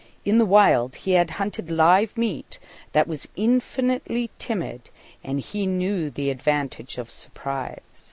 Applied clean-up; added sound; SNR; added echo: none; none; none; none.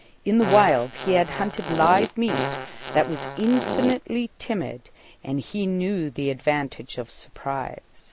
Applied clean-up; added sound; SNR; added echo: none; Fart; 5 dB; none.